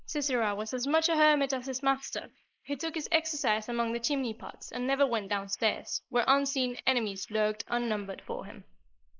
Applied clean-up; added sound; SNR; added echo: neural mask model Resemble Enhance denoiser.